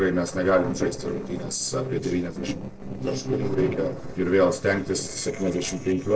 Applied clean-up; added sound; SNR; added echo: neural separator model SepFormer DNS4.